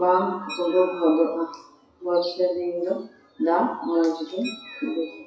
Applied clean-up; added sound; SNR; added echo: classical method WPE with log-MMSE.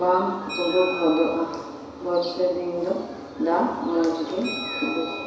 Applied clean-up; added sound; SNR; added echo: none; Bell; 13 dB; reverberation time 1.0 s.